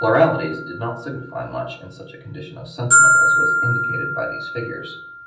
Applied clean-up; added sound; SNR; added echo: none; Glockenspiel; -4 dB; reverberation time 0.6 s.